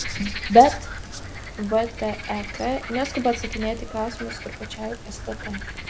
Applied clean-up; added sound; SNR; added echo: none; Frog; 9 dB; none.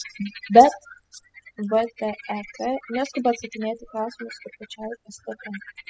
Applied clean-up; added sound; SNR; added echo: classical method spectral subtraction.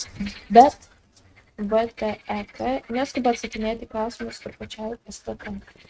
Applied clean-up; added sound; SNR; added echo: neural mask model RNNoise.